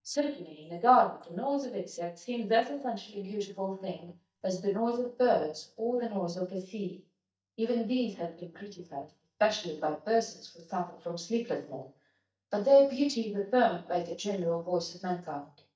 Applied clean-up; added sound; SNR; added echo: neural mask model DeepFilterNet 3.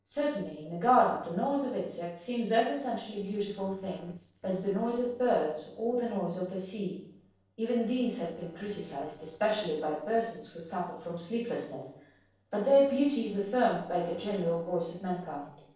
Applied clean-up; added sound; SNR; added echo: neural separator model SepFormer DNS4.